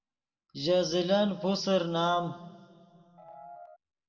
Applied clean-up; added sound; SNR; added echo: none; Piano; 17 dB; reverberation time 1.7 s.